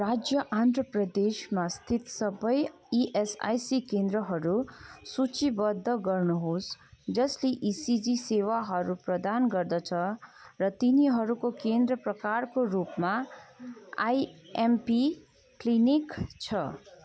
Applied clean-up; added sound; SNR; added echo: none; none; none; none.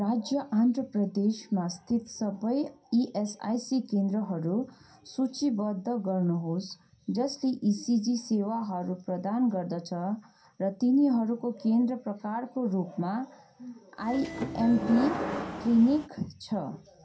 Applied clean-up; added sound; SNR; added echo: none; Subway, metro, underground / Sliding door; 6 dB; reverberation time 0.3 s.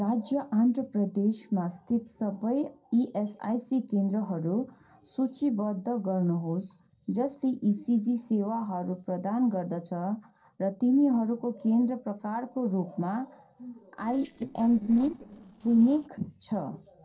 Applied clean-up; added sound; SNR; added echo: neural separator model SepFormer DNS4.